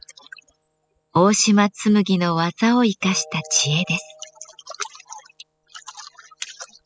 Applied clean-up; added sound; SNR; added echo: classical method spectral subtraction.